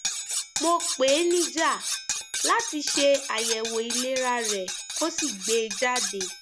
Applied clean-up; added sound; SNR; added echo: none; Cutlery, silverware; 3 dB; none.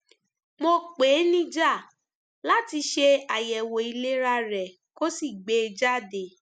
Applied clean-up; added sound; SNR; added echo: none; none; none; none.